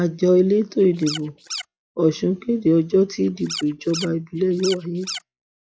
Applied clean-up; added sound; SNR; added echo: classical method log-MMSE.